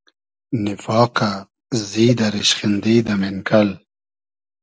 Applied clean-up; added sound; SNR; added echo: none; none; none; none.